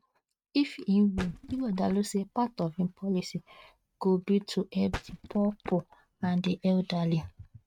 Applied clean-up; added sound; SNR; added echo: neural mask model RNNoise.